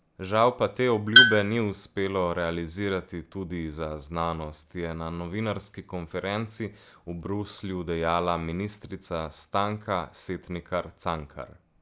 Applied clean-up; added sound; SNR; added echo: none; Tools; -4 dB; none.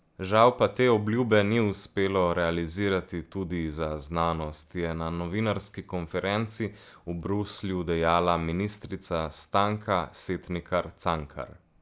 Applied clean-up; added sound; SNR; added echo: none; none; none; none.